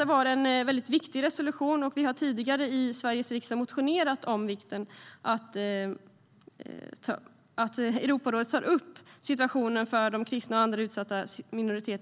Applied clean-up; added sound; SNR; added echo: none; none; none; none.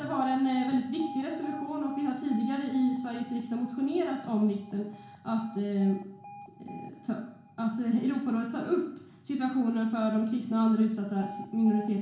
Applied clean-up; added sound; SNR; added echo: none; Alarm; 17 dB; reverberation time 0.6 s.